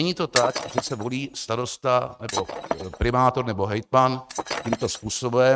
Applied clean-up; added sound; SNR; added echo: neural mask model RNNoise.